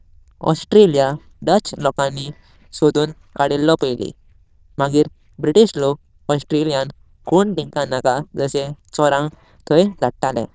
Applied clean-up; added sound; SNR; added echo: neural diffusion model UNIVERSE++.